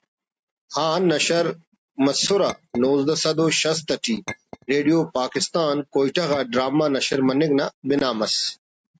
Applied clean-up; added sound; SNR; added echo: neural mask model RNNoise.